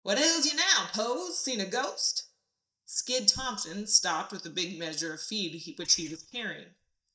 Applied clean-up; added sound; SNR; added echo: neural mask model DeepFilterNet 3.